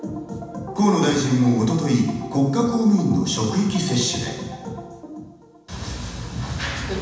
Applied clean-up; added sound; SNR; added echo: none; none; none; reverberation time 1.1 s.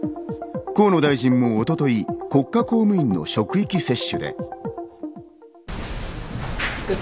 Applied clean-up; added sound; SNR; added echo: none; none; none; none.